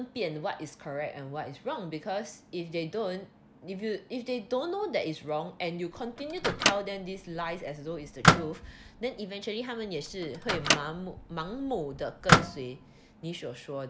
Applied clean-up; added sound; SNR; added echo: none; Microwave oven; -5 dB; none.